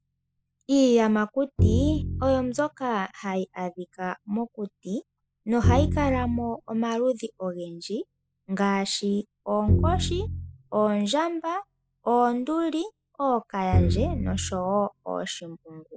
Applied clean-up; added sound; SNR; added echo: classical method spectral subtraction.